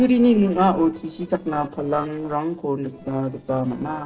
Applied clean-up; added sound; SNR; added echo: neural separator model SepFormer DNS4.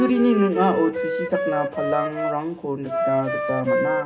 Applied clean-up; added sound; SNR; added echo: none; Wind instrument, woodwind instrument; 1 dB; reverberation time 0.2 s.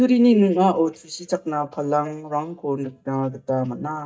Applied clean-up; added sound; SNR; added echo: neural mask model DeepFilterNet 3.